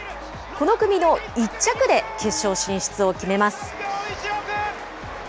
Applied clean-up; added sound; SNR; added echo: none; none; none; none.